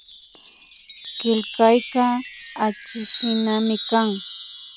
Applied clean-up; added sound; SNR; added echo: none; Wind chime; 0 dB; none.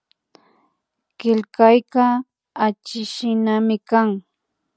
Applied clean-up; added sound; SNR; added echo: none; none; none; none.